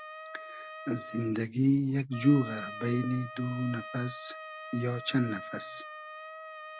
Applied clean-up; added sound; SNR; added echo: none; Trumpet; 12 dB; none.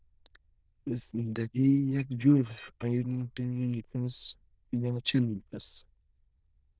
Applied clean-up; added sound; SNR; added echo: neural diffusion model UNIVERSE++.